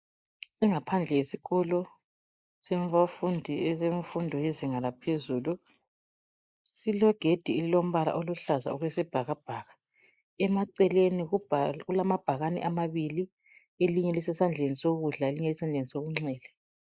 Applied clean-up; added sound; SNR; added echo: neural mask model Resemble Enhance denoiser.